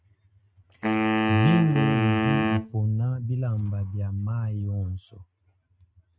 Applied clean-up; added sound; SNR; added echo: neural mask model RNNoise.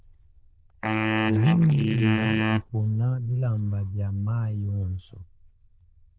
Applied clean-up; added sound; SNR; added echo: neural diffusion model UNIVERSE++.